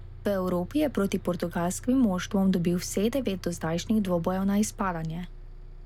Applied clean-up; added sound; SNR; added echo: none; Bus; 14 dB; none.